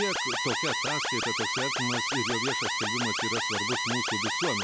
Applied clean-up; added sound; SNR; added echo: none; Alarm; -4 dB; none.